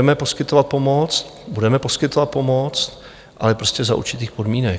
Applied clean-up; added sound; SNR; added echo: none; none; none; none.